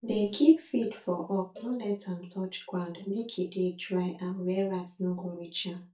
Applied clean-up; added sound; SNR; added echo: neural mask model DeepFilterNet 3.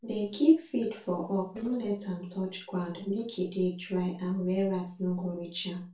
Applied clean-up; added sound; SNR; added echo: neural separator model SepFormer DNS4.